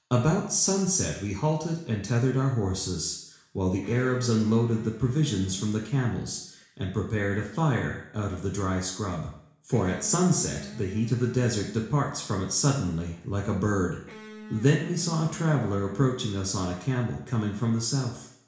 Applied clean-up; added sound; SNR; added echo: none; Electric guitar; 16 dB; reverberation time 0.7 s.